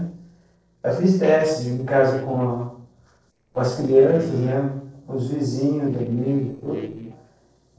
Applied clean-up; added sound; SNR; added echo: neural separator model SepFormer DNS4.